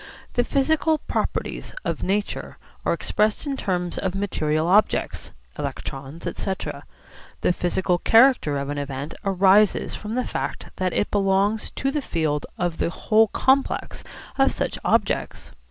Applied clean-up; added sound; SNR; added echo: none; none; none; none.